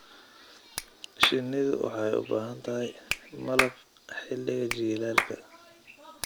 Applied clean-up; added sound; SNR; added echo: none; Clapping; 3 dB; none.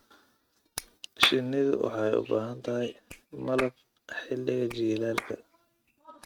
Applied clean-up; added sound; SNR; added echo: neural mask model RNNoise.